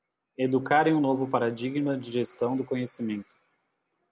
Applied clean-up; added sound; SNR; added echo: none; none; none; none.